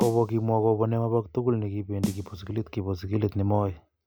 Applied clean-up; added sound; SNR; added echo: none; Snare drum; 12 dB; none.